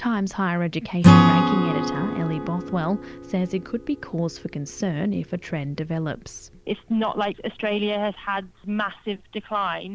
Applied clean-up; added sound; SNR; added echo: none; Acoustic guitar / Strum; -1 dB; none.